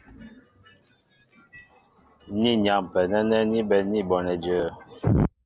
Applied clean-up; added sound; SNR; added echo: none; none; none; none.